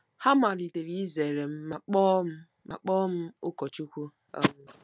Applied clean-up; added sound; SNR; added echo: none; none; none; none.